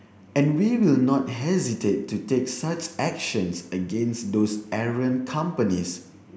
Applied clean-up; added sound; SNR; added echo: none; none; none; none.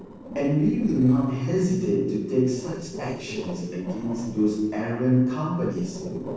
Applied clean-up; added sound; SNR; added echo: neural separator model SepFormer DNS4.